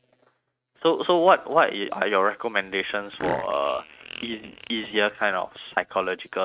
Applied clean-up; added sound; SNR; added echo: neural mask model RNNoise.